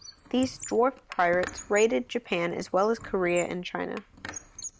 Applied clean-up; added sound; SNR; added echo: none; Squeak; 16 dB; none.